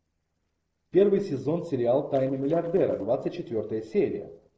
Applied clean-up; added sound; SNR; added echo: neural separator model SepFormer DNS4.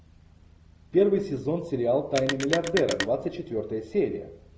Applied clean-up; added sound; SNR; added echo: none; Telephone; 7 dB; none.